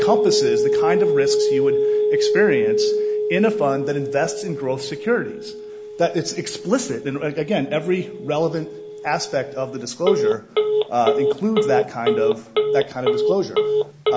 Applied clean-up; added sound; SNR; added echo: none; Telephone; -2 dB; none.